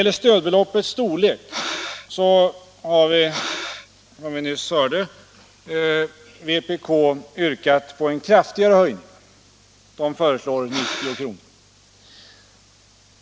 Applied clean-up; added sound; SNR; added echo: none; Breathing; 10 dB; none.